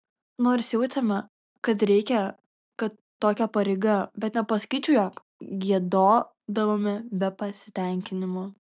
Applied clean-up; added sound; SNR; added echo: none; none; none; none.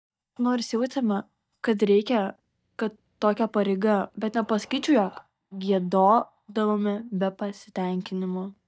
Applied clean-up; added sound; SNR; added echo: neural mask model DeepFilterNet 3.